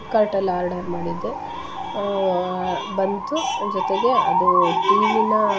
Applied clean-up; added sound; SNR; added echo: none; Piano; 20 dB; none.